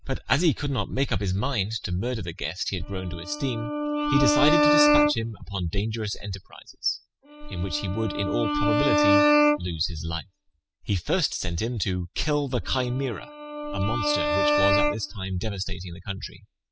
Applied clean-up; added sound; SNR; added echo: classical method spectral subtraction.